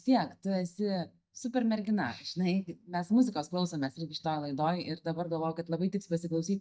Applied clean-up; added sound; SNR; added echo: neural mask model DeepFilterNet 3.